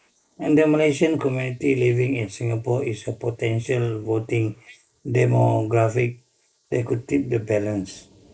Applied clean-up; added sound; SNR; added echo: neural mask model Resemble Enhance denoiser.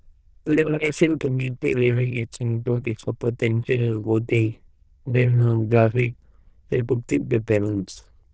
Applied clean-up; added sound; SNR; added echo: neural diffusion model UNIVERSE++.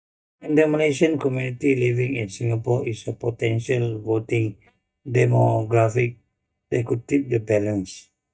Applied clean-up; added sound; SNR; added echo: neural mask model DeepFilterNet 3.